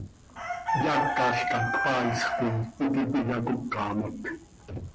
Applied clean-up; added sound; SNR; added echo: none; Chicken, rooster; 3 dB; none.